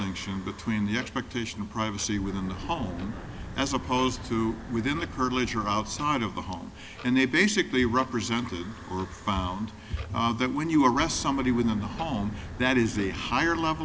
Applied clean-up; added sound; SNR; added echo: none; Wind / Breathing + Clock; 13 dB; none.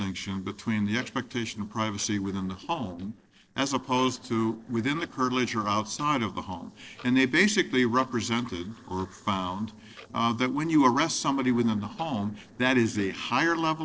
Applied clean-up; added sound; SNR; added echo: neural separator model SepFormer DNS4.